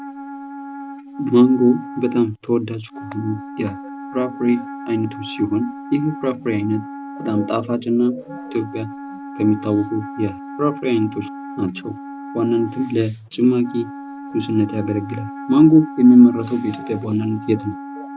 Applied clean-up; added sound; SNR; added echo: none; Wind instrument, woodwind instrument; 13 dB; none.